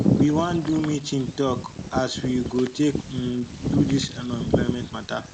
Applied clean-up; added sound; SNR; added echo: none; Bird vocalization, bird call, bird song; 2 dB; none.